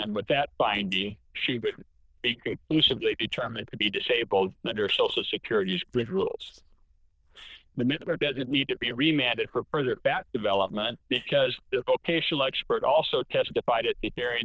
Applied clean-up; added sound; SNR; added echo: neural diffusion model UNIVERSE++.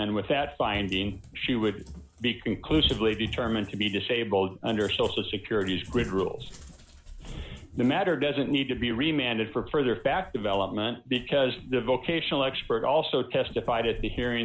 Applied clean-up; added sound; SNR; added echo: none; Cat; 15 dB; none.